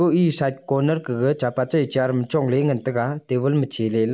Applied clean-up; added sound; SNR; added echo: none; none; none; none.